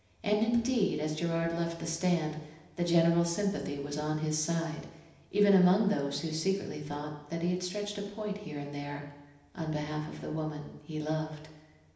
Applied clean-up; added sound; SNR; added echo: none; none; none; reverberation time 0.9 s.